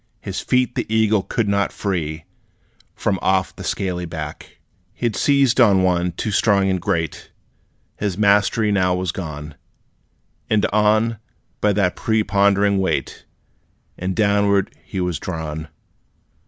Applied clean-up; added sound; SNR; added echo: none; none; none; none.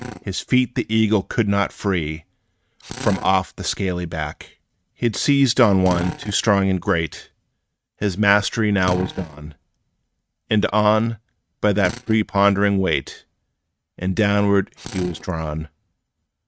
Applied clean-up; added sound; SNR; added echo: neural mask model RNNoise.